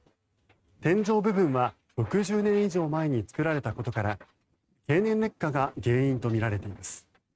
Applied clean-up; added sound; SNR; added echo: neural mask model RNNoise.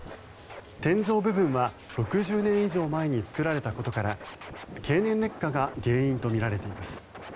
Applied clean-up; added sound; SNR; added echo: none; Scratching (performance technique); 16 dB; none.